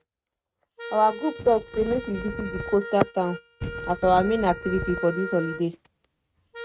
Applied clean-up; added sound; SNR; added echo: neural mask model RNNoise.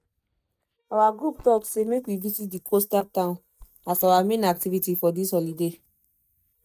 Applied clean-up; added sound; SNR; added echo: neural mask model DeepFilterNet 3.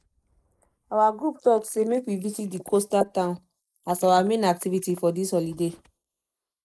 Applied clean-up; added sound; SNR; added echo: neural mask model Resemble Enhance denoiser.